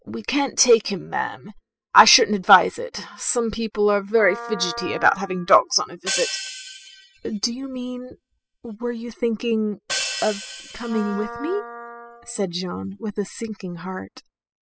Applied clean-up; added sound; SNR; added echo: classical method spectral subtraction.